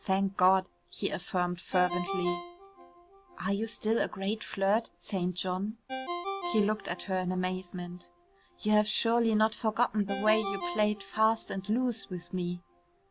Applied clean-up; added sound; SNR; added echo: none; Ringtone; 12 dB; none.